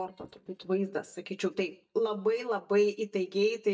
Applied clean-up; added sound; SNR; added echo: neural mask model DeepFilterNet 3.